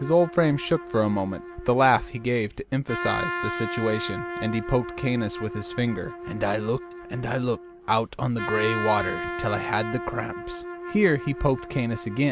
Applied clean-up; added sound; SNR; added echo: none; Trumpet; 8 dB; none.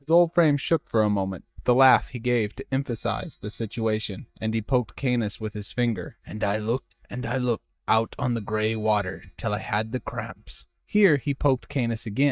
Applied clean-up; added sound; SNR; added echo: neural mask model DeepFilterNet 3.